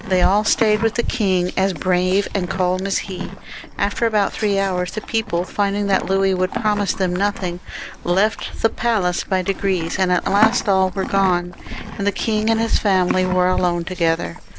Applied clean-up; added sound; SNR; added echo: none; Livestock, farm animals, working animals; 8 dB; none.